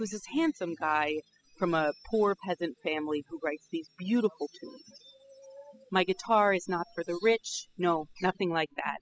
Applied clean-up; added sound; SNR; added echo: classical method spectral subtraction.